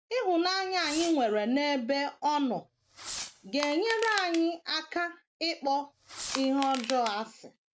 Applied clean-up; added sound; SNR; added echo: none; Fireworks + Crushing; 12 dB; none.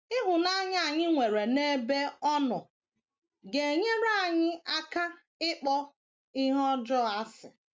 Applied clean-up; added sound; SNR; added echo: none; none; none; none.